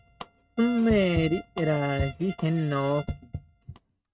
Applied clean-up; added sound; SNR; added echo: neural mask model RNNoise.